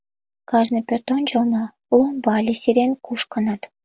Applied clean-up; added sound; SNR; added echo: none; none; none; none.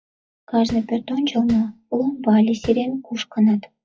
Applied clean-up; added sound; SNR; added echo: classical method WPE with log-MMSE.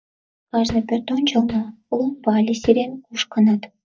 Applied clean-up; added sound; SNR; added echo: neural mask model DeepFilterNet 3.